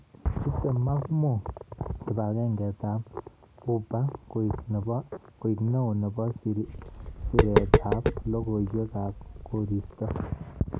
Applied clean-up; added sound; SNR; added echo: none; Tap; -1 dB; none.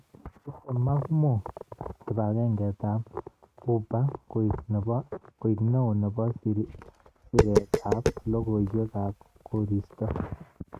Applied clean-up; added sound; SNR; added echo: neural mask model RNNoise.